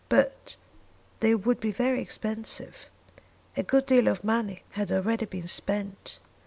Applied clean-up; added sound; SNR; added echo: none; none; none; none.